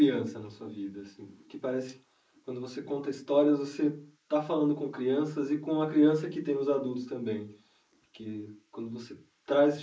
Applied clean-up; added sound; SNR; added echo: neural mask model Resemble Enhance denoiser.